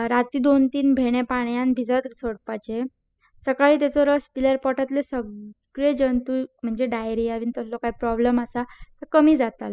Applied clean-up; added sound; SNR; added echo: classical method spectral subtraction.